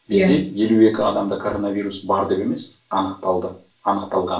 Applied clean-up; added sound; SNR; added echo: none; none; none; reverberation time 0.3 s.